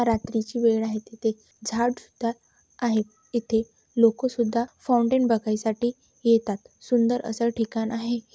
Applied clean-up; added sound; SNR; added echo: none; none; none; none.